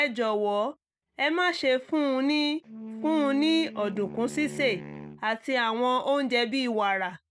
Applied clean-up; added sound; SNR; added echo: neural mask model RNNoise.